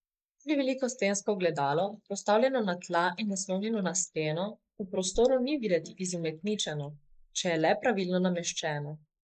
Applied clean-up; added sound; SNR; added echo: neural mask model Resemble Enhance denoiser.